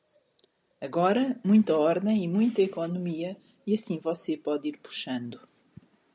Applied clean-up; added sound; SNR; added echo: none; none; none; none.